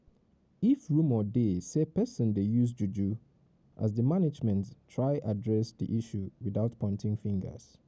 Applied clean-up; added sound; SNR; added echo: none; none; none; none.